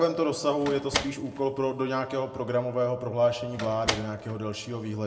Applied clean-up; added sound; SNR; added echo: none; Slam; 8 dB; reverberation time 1.6 s.